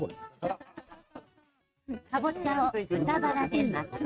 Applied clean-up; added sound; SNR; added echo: neural mask model RNNoise.